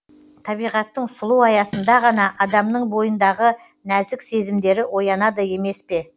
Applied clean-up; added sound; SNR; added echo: none; Fart; 18 dB; none.